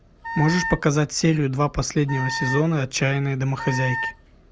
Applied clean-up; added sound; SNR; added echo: none; Wind instrument, woodwind instrument; 8 dB; none.